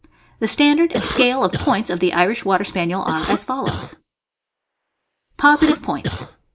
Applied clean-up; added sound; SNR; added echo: neural mask model Resemble Enhance denoiser.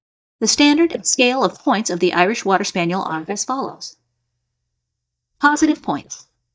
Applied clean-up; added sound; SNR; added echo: neural mask model DeepFilterNet 3.